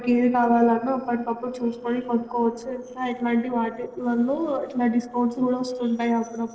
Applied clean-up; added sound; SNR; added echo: neural separator model SepFormer DNS4.